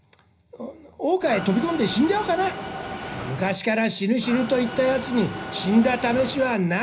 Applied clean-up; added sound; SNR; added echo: none; Mechanisms; 10 dB; reverberation time 0.5 s.